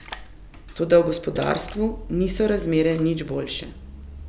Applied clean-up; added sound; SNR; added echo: none; Splash, splatter; 13 dB; none.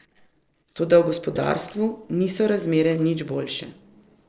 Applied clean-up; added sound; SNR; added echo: neural separator model SepFormer DNS4.